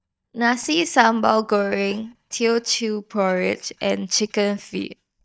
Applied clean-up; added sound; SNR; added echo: neural mask model DeepFilterNet 3.